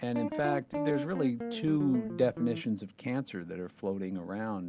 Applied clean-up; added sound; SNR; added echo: none; Guitar; 5 dB; none.